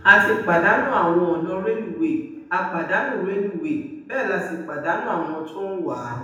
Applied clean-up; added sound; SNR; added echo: none; none; none; reverberation time 0.9 s.